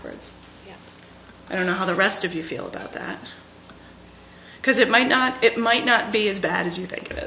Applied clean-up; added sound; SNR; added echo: none; none; none; none.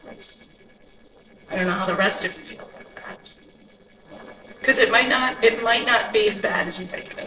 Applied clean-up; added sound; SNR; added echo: neural separator model SepFormer DNS4.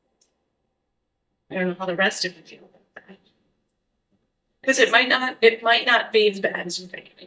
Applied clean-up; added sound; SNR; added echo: neural mask model DeepFilterNet 3.